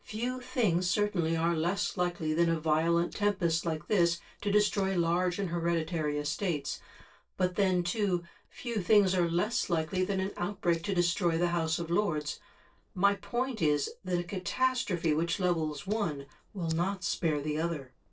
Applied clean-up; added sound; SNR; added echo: neural separator model SepFormer DNS4.